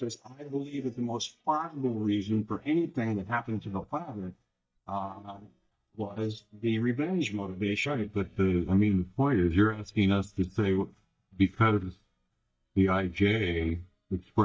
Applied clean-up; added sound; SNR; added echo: neural mask model DeepFilterNet 3.